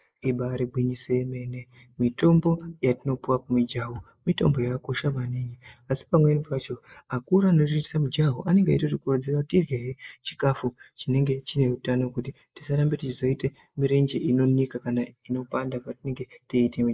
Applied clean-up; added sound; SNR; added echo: neural mask model Resemble Enhance denoiser.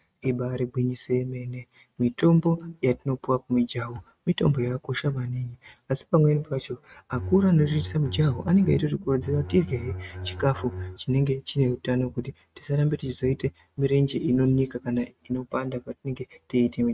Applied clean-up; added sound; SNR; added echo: neural mask model RNNoise.